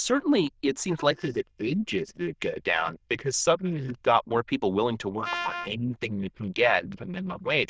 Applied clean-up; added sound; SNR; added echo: neural diffusion model UNIVERSE++.